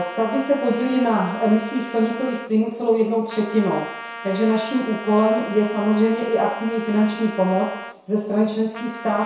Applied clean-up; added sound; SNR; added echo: none; Trumpet; 14 dB; reverberation time 0.7 s.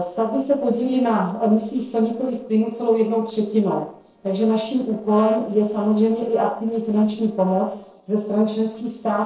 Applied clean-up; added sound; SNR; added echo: neural separator model SepFormer DNS4.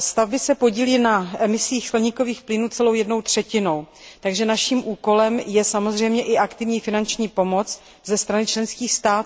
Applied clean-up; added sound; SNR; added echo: none; none; none; none.